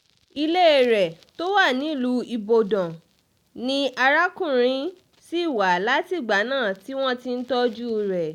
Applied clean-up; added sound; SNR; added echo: none; none; none; none.